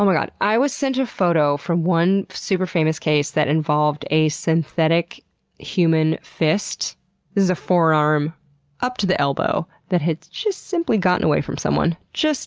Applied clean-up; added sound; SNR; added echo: none; none; none; none.